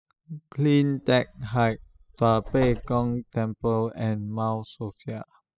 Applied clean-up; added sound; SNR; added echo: classical method spectral subtraction.